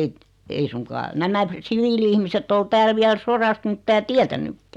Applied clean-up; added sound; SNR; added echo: none; none; none; none.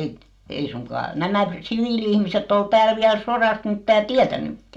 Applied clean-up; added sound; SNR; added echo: none; none; none; reverberation time 0.2 s.